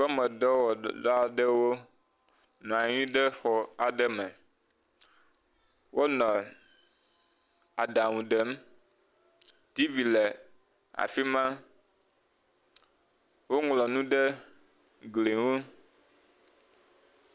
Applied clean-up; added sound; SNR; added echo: none; none; none; none.